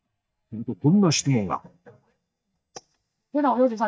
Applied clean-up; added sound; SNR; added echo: neural mask model DeepFilterNet 3.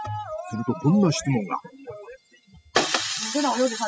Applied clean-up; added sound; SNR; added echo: classical method spectral subtraction.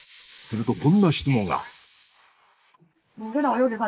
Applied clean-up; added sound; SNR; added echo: neural mask model Resemble Enhance denoiser.